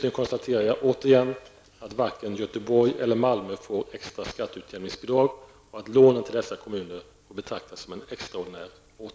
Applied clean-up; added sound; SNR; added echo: none; none; none; none.